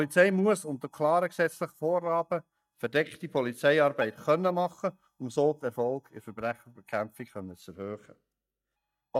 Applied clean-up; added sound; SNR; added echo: neural mask model DeepFilterNet 3.